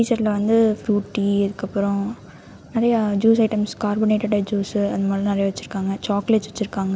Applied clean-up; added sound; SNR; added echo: none; none; none; none.